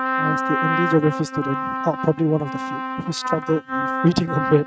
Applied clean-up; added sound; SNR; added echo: neural mask model RNNoise.